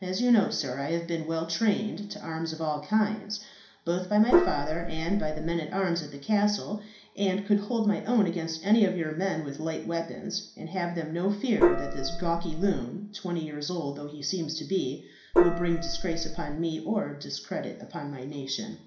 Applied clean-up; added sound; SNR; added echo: none; Gong; -3 dB; reverberation time 0.5 s.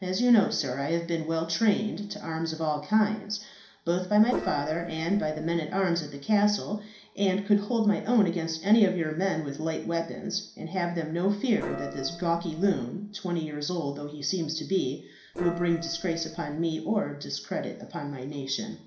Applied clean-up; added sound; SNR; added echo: neural separator model SepFormer DNS4.